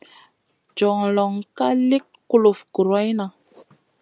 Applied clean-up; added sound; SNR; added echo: none; none; none; none.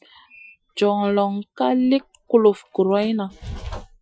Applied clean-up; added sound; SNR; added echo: classical method Wiener filter.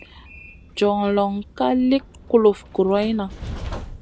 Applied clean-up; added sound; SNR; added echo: none; Train; 15 dB; none.